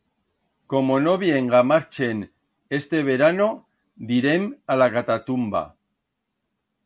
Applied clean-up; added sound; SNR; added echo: none; none; none; none.